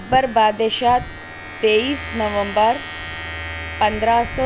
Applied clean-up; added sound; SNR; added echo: none; Domestic sounds, home sounds; 10 dB; none.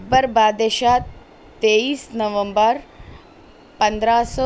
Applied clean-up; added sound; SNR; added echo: none; none; none; none.